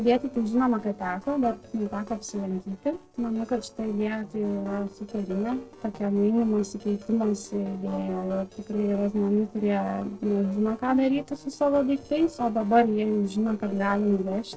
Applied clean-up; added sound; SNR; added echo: neural separator model SepFormer DNS4.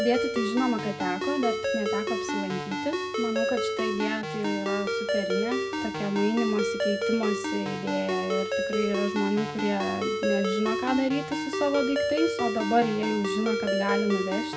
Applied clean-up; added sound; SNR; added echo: none; Ringtone; 1 dB; reverberation time 0.2 s.